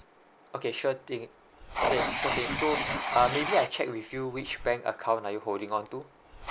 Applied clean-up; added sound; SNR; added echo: none; Writing; 4 dB; none.